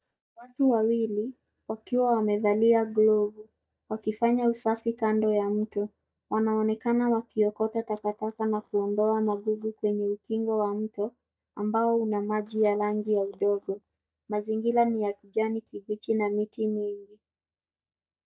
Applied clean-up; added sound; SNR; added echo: neural mask model DeepFilterNet 3.